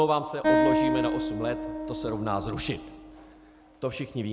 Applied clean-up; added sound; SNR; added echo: none; Acoustic guitar; -2 dB; none.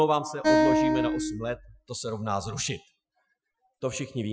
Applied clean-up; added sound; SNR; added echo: classical method Wiener filter.